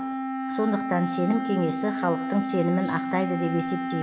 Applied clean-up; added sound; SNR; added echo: none; Wind instrument, woodwind instrument; 3 dB; none.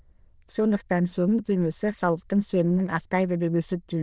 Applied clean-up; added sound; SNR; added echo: neural diffusion model UNIVERSE++.